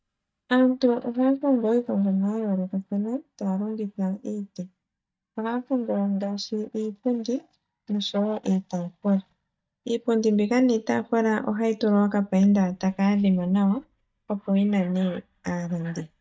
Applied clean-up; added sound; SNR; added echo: neural mask model DeepFilterNet 3.